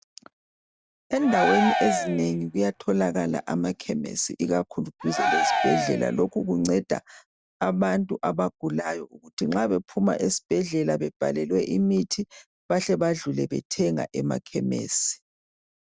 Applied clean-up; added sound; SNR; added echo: none; Cheering; 0 dB; none.